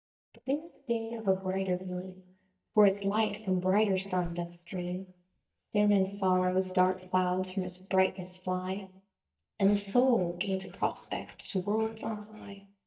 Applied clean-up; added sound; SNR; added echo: neural mask model DeepFilterNet 3.